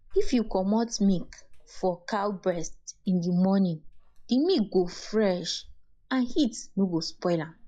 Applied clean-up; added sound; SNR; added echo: classical method log-MMSE.